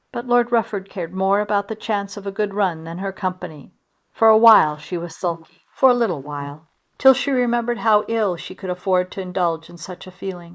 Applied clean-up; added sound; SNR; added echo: neural mask model Resemble Enhance denoiser.